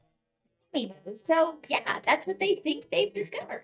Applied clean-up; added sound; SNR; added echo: neural mask model DeepFilterNet 3.